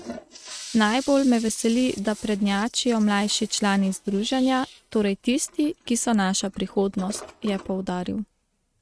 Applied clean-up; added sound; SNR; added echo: neural mask model RNNoise.